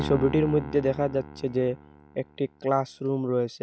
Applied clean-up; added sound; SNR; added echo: none; Piano; 12 dB; none.